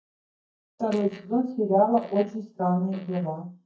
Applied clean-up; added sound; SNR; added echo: neural mask model DeepFilterNet 3.